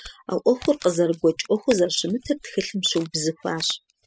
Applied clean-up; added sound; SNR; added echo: classical method spectral subtraction.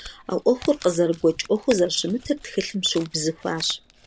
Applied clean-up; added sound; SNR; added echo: none; Crumpling, crinkling; 20 dB; none.